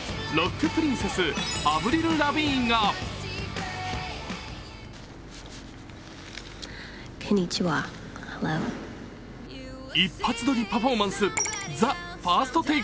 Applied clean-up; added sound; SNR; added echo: none; Engine / Boat, Water vehicle; 16 dB; none.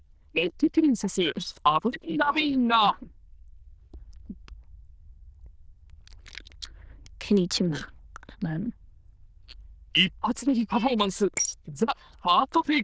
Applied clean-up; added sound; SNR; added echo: neural diffusion model UNIVERSE++.